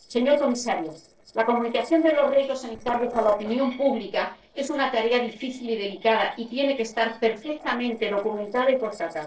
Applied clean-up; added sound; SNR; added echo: neural separator model SepFormer DNS4.